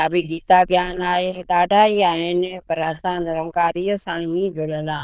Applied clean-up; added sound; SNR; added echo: neural diffusion model UNIVERSE++.